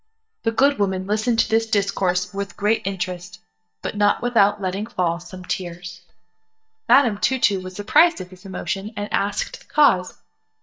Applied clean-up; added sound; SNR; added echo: neural mask model DeepFilterNet 3.